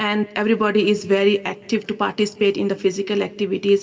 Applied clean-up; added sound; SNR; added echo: none; none; none; reverberation time 1.3 s.